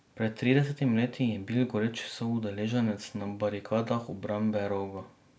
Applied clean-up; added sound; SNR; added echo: none; none; none; none.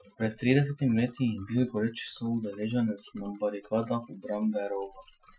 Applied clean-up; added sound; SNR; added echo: classical method Wiener filter.